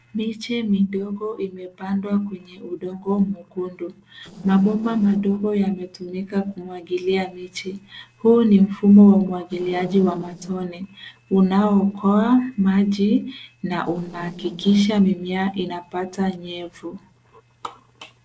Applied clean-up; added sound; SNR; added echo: neural separator model SepFormer DNS4.